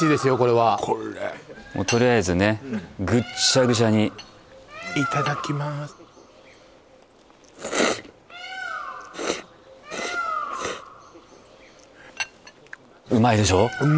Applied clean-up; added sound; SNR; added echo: none; Bird; 12 dB; none.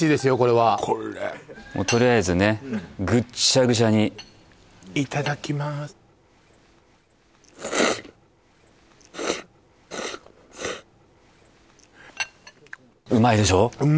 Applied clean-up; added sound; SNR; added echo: none; none; none; none.